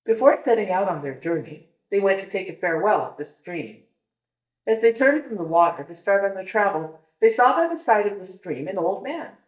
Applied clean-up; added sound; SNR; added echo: neural mask model DeepFilterNet 3.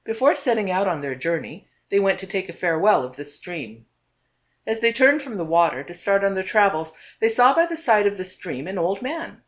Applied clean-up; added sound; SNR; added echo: none; none; none; none.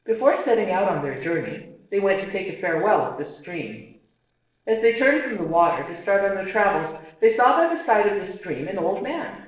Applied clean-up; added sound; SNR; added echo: neural separator model SepFormer DNS4.